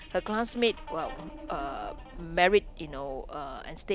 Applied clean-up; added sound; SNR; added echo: none; Wind + Guitar; 13 dB; none.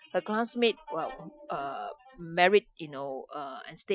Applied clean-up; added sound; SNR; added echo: classical method Wiener filter.